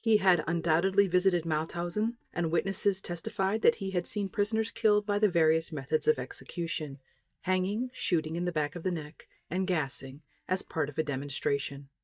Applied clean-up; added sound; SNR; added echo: neural mask model DeepFilterNet 3.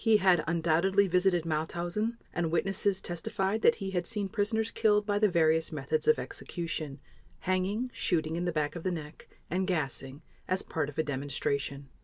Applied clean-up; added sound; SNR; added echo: none; none; none; none.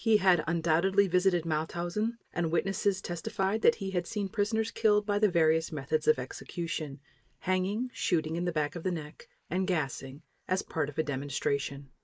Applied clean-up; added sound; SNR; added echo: neural mask model Resemble Enhance denoiser.